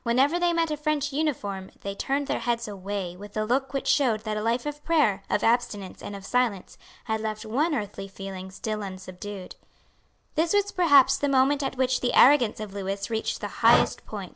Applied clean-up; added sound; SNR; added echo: none; Breathing; 8 dB; none.